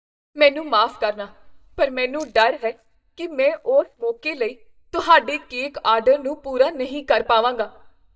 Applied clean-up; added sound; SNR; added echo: neural mask model DeepFilterNet 3.